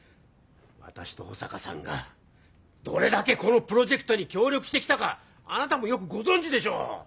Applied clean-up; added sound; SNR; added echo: none; none; none; none.